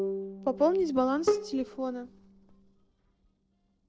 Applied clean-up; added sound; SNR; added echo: neural separator model SepFormer DNS4.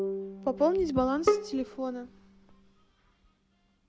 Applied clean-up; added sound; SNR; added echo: none; Bowed string instrument + Bowed string instrument; 3 dB; none.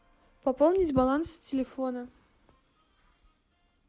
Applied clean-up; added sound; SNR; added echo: none; none; none; none.